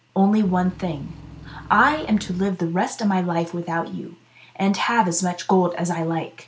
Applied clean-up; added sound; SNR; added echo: none; Engine / Truck / Car; 17 dB; none.